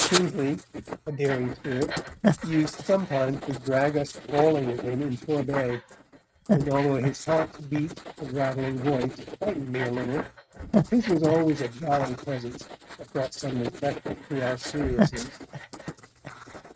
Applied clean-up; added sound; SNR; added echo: neural mask model RNNoise.